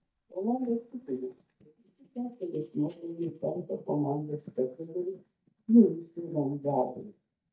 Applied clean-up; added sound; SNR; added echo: neural mask model DeepFilterNet 3.